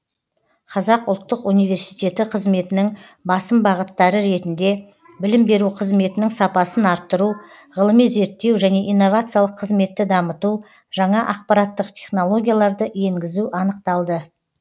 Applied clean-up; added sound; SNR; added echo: none; none; none; none.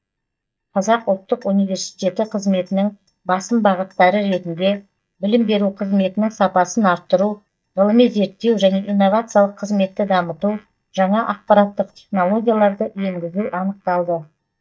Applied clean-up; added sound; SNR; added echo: neural mask model DeepFilterNet 3.